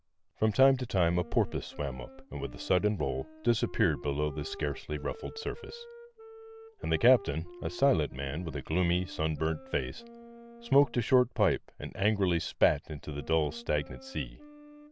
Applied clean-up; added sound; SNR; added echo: none; Wind instrument, woodwind instrument; 19 dB; none.